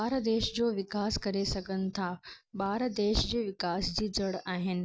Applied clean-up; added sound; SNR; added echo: none; none; none; none.